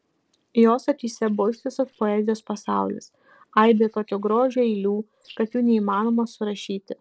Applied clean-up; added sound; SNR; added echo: neural separator model SepFormer DNS4.